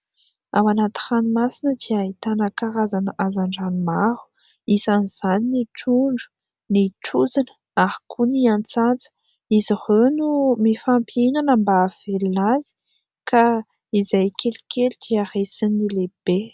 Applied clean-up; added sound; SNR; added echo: none; none; none; none.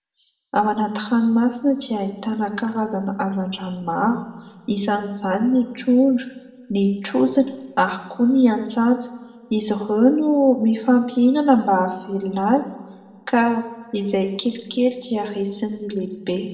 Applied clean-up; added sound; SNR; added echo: none; none; none; reverberation time 1.5 s.